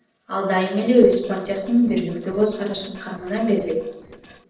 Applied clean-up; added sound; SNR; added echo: neural separator model SepFormer DNS4.